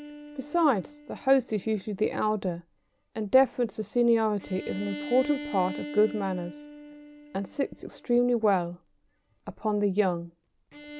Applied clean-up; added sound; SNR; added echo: none; Bowed string instrument; 15 dB; none.